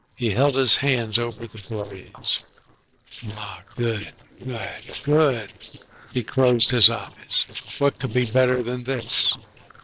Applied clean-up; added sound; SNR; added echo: neural separator model SepFormer DNS4.